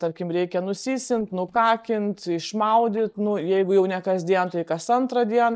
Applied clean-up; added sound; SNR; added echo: neural mask model DeepFilterNet 3.